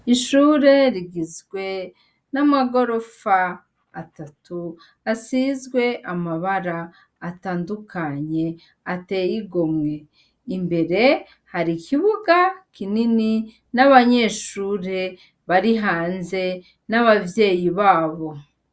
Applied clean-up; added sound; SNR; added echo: none; none; none; none.